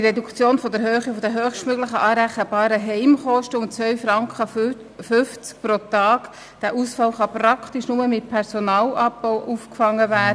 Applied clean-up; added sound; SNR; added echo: none; none; none; none.